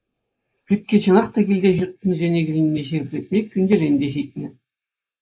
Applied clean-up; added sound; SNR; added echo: neural mask model Resemble Enhance denoiser.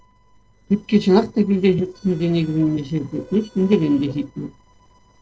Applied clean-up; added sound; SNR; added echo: neural separator model SepFormer DNS4.